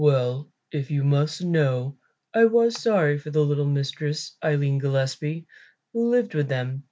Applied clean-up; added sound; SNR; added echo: none; none; none; none.